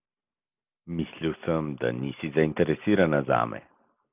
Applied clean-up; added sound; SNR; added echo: none; none; none; none.